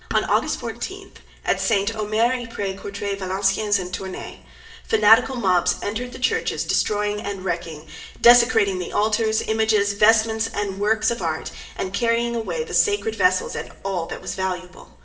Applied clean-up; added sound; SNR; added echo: none; none; none; reverberation time 0.6 s.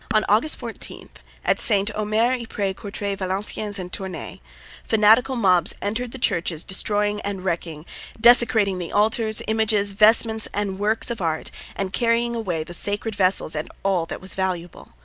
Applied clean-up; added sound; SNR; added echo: none; none; none; none.